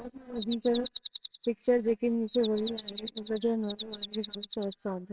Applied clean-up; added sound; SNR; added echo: neural separator model SepFormer WHAMR!.